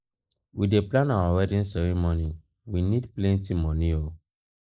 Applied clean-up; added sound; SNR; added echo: neural mask model Resemble Enhance denoiser.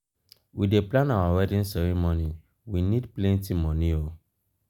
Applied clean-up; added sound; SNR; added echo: none; none; none; none.